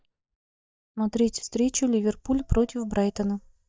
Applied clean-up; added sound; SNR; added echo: neural mask model DeepFilterNet 3.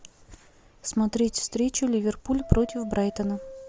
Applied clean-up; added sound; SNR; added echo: none; Subway, metro, underground; 19 dB; none.